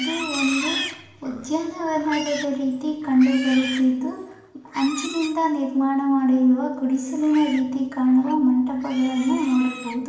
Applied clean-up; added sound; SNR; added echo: none; Livestock, farm animals, working animals; 13 dB; reverberation time 0.8 s.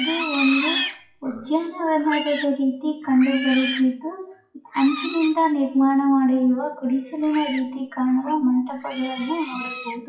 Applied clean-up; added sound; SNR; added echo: classical method WPE with log-MMSE.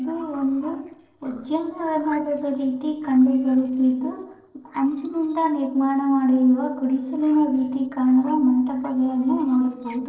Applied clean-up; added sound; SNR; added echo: neural separator model SepFormer DNS4.